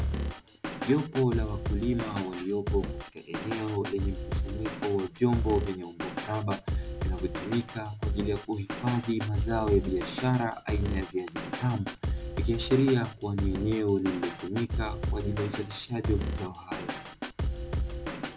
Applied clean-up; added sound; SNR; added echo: none; Drum kit; 3 dB; none.